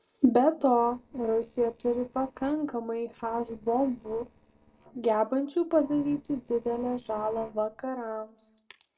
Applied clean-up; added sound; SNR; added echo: neural separator model SepFormer DNS4.